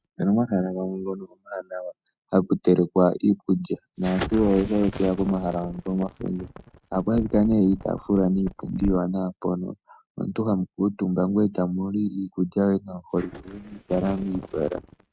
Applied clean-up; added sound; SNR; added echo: neural mask model RNNoise.